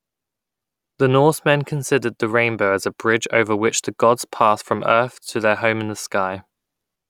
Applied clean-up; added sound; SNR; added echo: none; none; none; none.